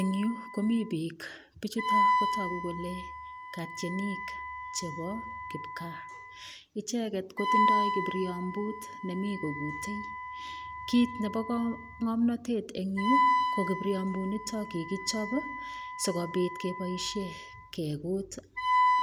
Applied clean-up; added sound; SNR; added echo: none; Wind instrument, woodwind instrument; 0 dB; none.